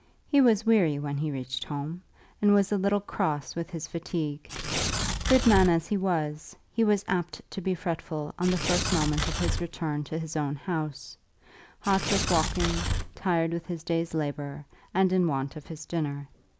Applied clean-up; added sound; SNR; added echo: none; Tearing; 2 dB; none.